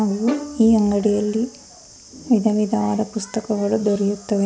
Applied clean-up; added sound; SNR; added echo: none; Bowed string instrument; 15 dB; none.